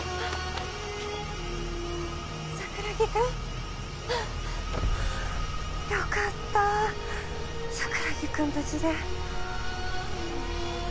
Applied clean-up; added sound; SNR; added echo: none; none; none; none.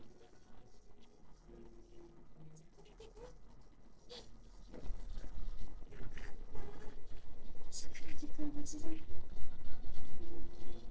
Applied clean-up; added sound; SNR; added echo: neural separator model SepFormer DNS4.